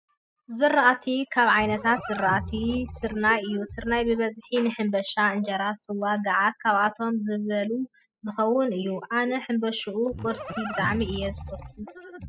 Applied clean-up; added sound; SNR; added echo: classical method spectral subtraction.